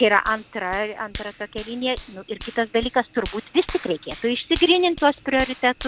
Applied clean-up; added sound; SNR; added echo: none; Hands; 16 dB; none.